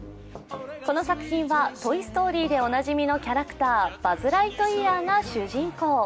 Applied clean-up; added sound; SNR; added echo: none; Knock / Wood; 20 dB; none.